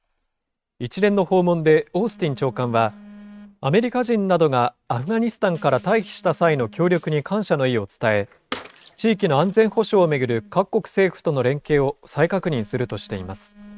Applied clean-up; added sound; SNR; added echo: neural mask model RNNoise.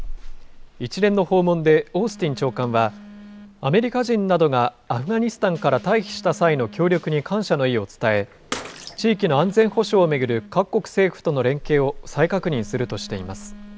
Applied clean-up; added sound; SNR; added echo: none; Telephone + Bathtub (filling or washing) / Water / Splash, splatter; 17 dB; none.